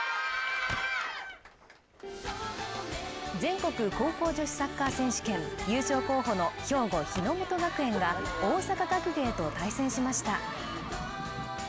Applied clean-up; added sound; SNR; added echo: none; Car; 17 dB; none.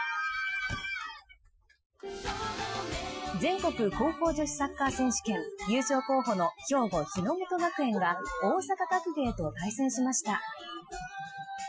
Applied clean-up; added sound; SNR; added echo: classical method Wiener filter.